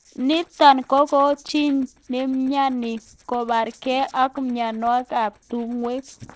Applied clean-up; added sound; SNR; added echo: neural separator model SepFormer DNS4.